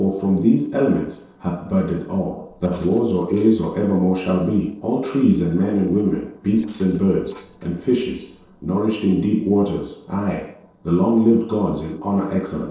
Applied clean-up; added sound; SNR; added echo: neural separator model SepFormer DNS4.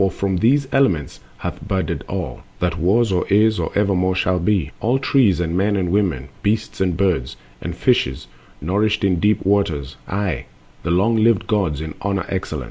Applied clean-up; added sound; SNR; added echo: none; none; none; none.